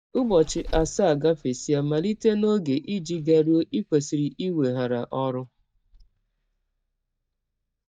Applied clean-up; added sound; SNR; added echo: neural mask model DeepFilterNet 3.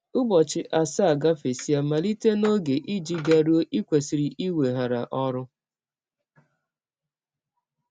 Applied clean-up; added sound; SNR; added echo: none; none; none; none.